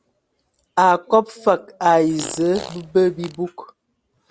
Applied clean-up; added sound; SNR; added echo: none; Fart; 16 dB; none.